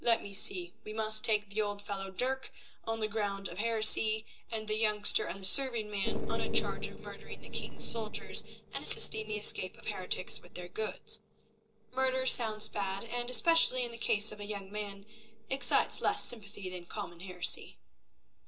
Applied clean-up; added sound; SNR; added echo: neural separator model SepFormer DNS4.